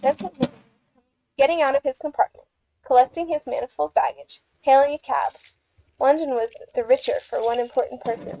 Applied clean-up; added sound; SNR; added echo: neural mask model RNNoise.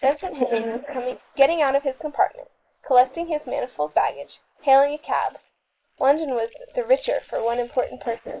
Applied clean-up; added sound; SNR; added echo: neural mask model Resemble Enhance denoiser.